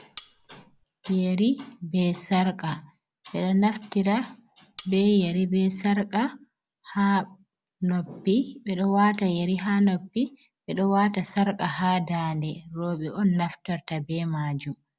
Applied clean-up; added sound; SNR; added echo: none; Cutlery, silverware; 13 dB; none.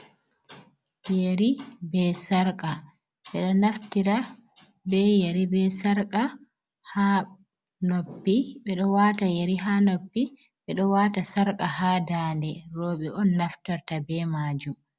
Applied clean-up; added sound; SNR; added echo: none; none; none; none.